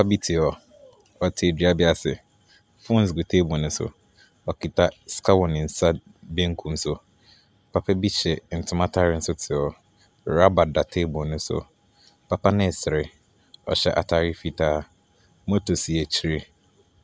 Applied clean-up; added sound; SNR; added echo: none; none; none; none.